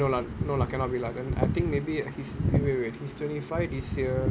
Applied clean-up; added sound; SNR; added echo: none; none; none; none.